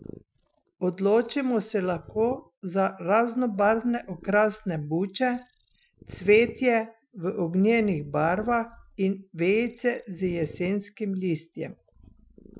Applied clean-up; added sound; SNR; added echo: classical method Wiener filter.